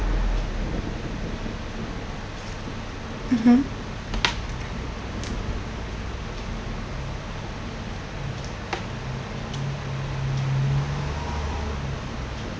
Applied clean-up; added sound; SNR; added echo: none; Thunder; 12 dB; none.